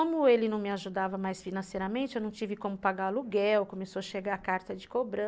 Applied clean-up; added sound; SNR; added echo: none; none; none; none.